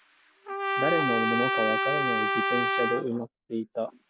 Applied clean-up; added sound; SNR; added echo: none; Trumpet; -2 dB; none.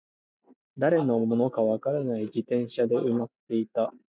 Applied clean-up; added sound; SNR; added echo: none; none; none; none.